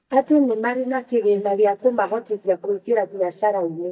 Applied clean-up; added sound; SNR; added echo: neural mask model DeepFilterNet 3.